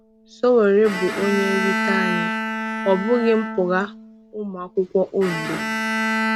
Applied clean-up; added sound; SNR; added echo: none; Bowed string instrument; 4 dB; none.